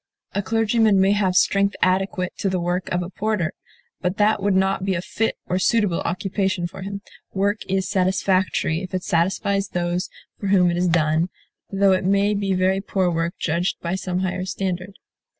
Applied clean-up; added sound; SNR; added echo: none; none; none; none.